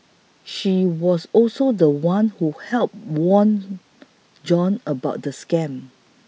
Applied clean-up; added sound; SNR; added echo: none; none; none; none.